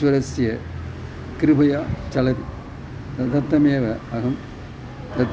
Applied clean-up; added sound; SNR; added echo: none; none; none; none.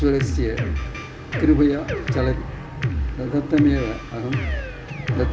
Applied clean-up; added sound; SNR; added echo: none; Drum kit; 3 dB; reverberation time 0.8 s.